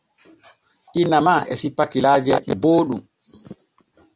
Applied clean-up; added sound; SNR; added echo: none; none; none; none.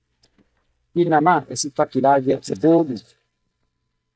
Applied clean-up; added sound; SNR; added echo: neural mask model DeepFilterNet 3.